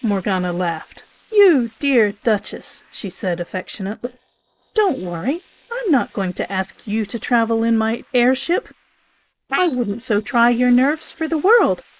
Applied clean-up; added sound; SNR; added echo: neural mask model Resemble Enhance denoiser.